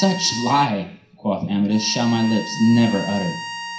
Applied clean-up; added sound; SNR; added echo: none; Bowed string instrument; 12 dB; reverberation time 0.5 s.